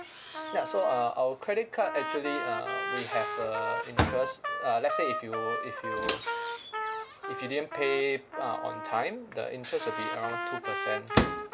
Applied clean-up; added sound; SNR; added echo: none; Microwave oven + Trumpet; 1 dB; none.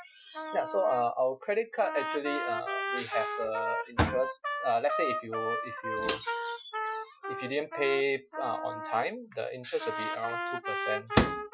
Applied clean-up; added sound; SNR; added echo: classical method Wiener filter.